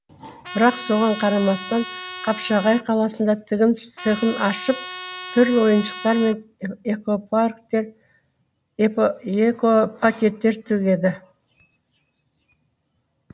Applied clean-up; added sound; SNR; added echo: none; Trumpet; 11 dB; none.